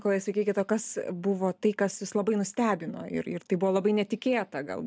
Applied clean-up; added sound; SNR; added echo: none; none; none; none.